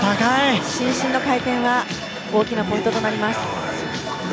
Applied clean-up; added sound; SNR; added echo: none; Bowed string instrument; 19 dB; none.